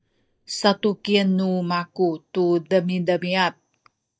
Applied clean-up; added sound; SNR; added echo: neural mask model DeepFilterNet 3.